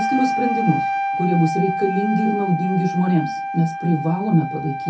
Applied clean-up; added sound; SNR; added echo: none; Wind instrument, woodwind instrument; 3 dB; reverberation time 0.3 s.